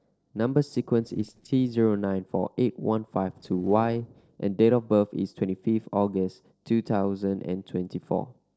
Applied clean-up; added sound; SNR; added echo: neural separator model SepFormer DNS4.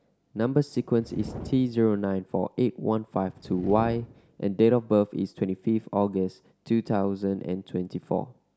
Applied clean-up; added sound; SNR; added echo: none; Fire; 16 dB; none.